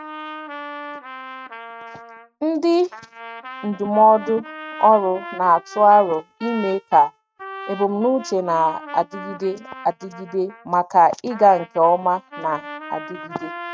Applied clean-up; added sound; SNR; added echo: neural mask model RNNoise.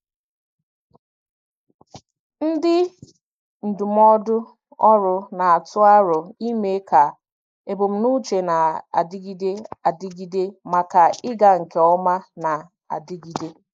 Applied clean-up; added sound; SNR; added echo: neural mask model Resemble Enhance denoiser.